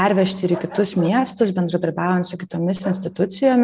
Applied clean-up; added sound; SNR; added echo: none; Bark; 19 dB; none.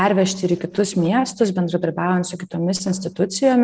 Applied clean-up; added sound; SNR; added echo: neural separator model SepFormer DNS4.